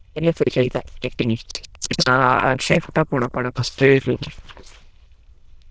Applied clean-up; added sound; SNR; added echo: neural diffusion model UNIVERSE++.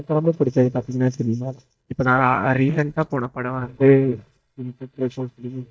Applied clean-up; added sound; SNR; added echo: neural mask model DeepFilterNet 3.